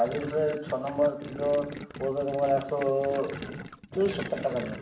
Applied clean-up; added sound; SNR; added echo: none; Gurgling; 12 dB; reverberation time 0.7 s.